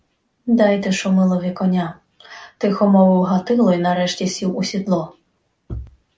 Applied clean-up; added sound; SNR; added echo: none; none; none; none.